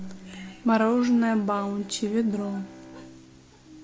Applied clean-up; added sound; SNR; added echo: none; Bowed string instrument; 19 dB; none.